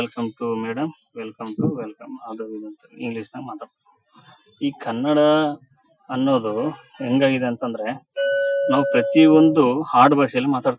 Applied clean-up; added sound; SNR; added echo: classical method Wiener filter.